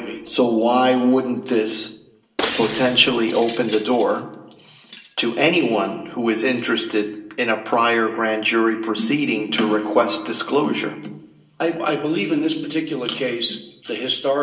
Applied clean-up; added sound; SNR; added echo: none; Shatter; 12 dB; reverberation time 0.2 s.